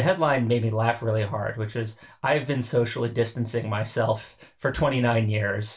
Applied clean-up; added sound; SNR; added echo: none; none; none; reverberation time 0.2 s.